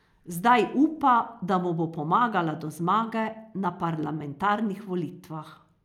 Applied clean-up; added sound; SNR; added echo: none; none; none; none.